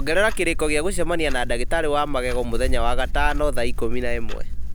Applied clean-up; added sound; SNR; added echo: none; Clock; -3 dB; none.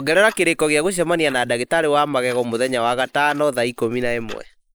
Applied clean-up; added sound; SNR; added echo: neural mask model Resemble Enhance denoiser.